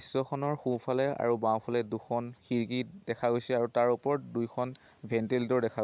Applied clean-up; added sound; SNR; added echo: none; none; none; none.